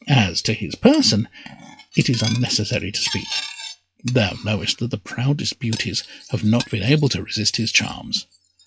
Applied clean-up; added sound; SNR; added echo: classical method log-MMSE.